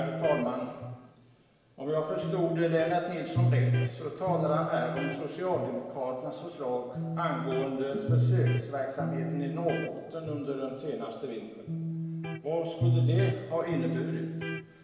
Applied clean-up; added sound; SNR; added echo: none; Electric guitar; 0 dB; reverberation time 1.2 s.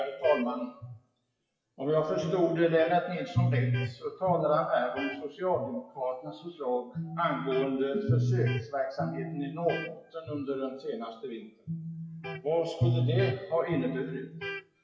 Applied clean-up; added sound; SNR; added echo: classical method WPE with log-MMSE.